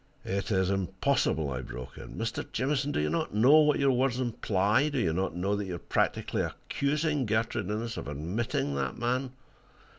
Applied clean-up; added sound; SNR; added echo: none; none; none; none.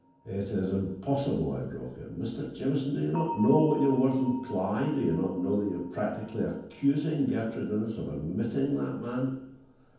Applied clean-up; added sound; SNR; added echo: none; Bell; 17 dB; reverberation time 0.9 s.